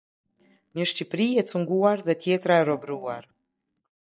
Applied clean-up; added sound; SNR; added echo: neural mask model DeepFilterNet 3.